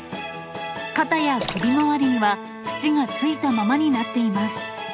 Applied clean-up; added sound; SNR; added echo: none; Splash, splatter; 15 dB; none.